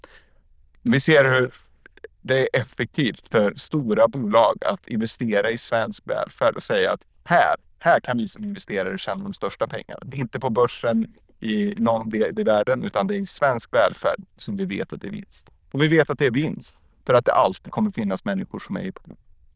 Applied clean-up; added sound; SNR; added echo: neural diffusion model UNIVERSE++.